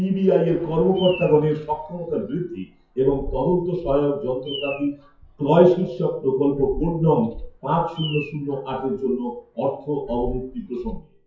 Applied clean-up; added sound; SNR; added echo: classical method WPE with log-MMSE.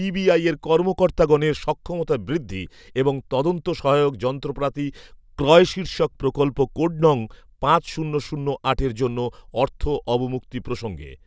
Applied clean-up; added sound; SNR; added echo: none; none; none; none.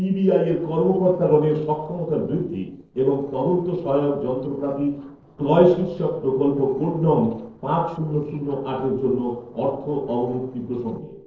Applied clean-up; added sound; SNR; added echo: neural separator model SepFormer DNS4.